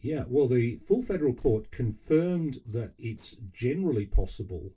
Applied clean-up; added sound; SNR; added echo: neural separator model SepFormer DNS4.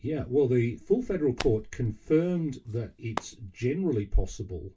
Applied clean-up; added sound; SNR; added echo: none; Hands; 16 dB; reverberation time 0.2 s.